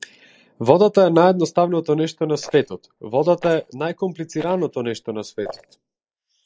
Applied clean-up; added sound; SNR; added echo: neural mask model Resemble Enhance denoiser.